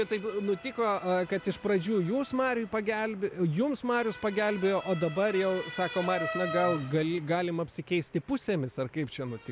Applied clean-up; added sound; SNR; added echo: none; Motor vehicle (road) / Siren; 13 dB; none.